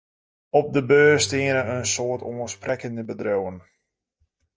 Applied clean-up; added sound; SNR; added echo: neural mask model DeepFilterNet 3.